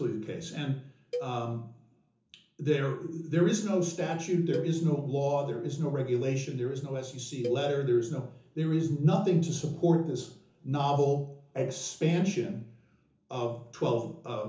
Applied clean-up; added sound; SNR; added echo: none; Cowbell; 13 dB; reverberation time 0.7 s.